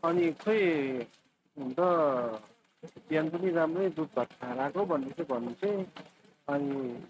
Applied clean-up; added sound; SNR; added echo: neural mask model RNNoise.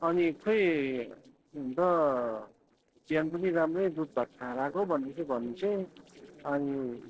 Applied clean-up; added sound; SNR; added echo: neural separator model SepFormer DNS4.